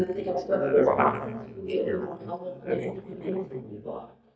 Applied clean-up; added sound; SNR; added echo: neural mask model DeepFilterNet 3.